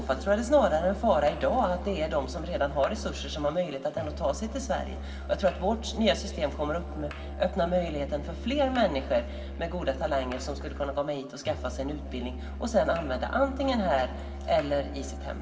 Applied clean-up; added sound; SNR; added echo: none; Musical instrument; 9 dB; reverberation time 2.6 s.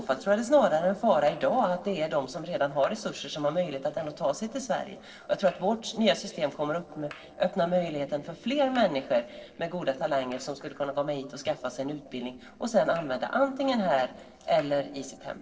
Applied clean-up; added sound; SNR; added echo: neural separator model SepFormer DNS4.